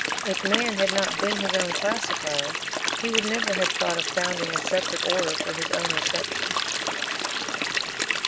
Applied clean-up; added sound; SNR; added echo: none; Stream; -3 dB; none.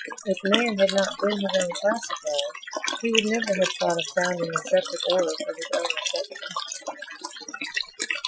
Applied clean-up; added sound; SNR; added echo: classical method Wiener filter.